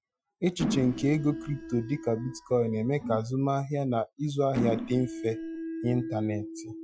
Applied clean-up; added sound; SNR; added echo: classical method Wiener filter.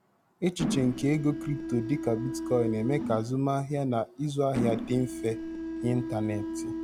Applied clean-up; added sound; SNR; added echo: none; Mechanisms; 6 dB; none.